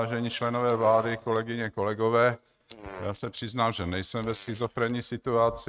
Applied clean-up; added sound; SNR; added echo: neural mask model RNNoise.